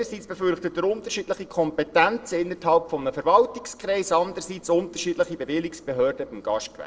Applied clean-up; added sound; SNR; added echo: neural separator model SepFormer DNS4.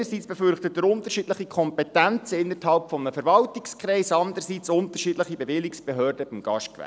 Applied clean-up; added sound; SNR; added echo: none; none; none; none.